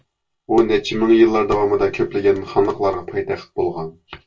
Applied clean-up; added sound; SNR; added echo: none; none; none; reverberation time 0.1 s.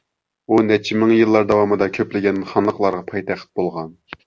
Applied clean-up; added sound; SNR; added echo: none; none; none; none.